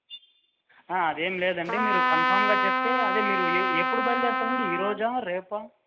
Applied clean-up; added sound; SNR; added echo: none; Trumpet; -4 dB; none.